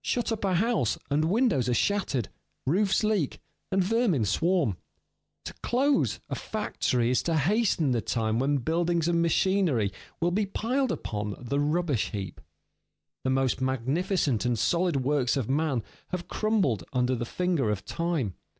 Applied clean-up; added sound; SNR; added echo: none; none; none; none.